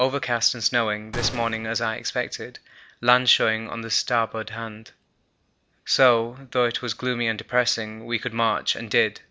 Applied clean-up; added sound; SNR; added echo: none; Gunshot, gunfire; 11 dB; none.